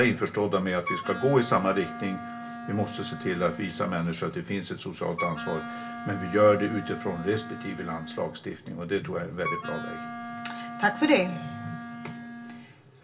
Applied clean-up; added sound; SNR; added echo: none; Wind instrument, woodwind instrument; 9 dB; reverberation time 0.2 s.